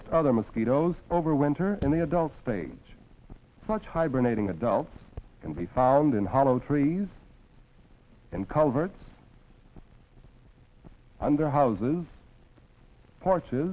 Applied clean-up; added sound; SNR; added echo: none; Bass drum; 14 dB; none.